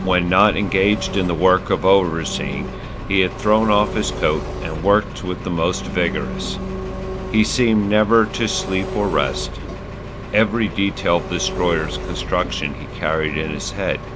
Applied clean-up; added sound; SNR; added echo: none; Engine; 8 dB; none.